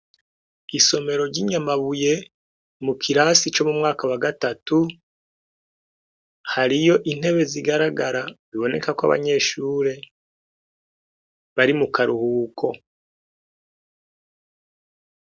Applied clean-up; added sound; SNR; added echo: none; none; none; none.